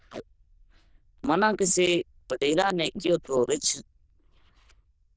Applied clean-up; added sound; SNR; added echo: neural diffusion model UNIVERSE++.